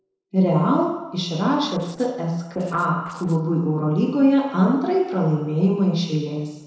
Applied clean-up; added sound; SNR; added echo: neural separator model SepFormer DNS4.